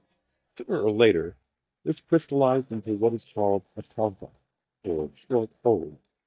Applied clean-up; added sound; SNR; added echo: neural mask model DeepFilterNet 3.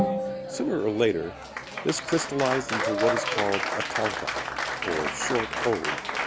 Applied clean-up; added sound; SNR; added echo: none; Applause; 1 dB; none.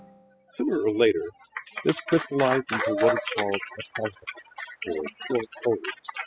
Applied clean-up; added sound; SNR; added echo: classical method spectral subtraction.